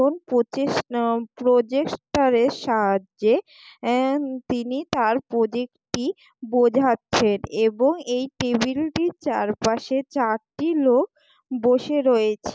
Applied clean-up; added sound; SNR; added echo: none; none; none; none.